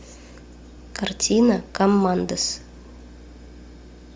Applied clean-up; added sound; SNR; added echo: none; none; none; none.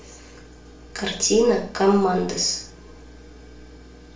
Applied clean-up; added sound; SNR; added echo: none; none; none; reverberation time 0.4 s.